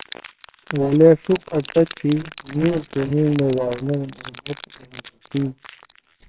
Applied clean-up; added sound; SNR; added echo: neural separator model SepFormer WHAMR!.